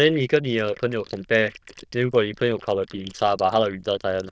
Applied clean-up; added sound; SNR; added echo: neural diffusion model UNIVERSE++.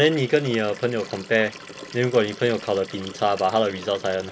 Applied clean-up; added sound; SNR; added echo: none; Liquid; 17 dB; none.